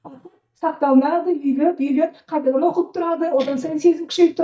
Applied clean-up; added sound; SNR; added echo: neural mask model DeepFilterNet 3.